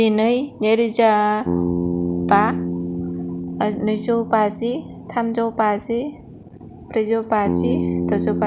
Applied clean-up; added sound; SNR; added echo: none; Bass guitar; 5 dB; none.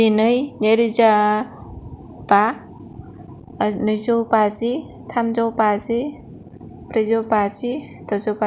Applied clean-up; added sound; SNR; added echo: none; none; none; none.